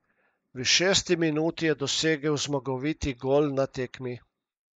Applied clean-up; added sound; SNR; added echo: neural mask model Resemble Enhance denoiser.